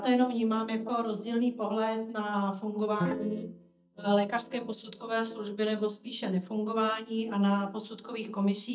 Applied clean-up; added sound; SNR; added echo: neural mask model DeepFilterNet 3.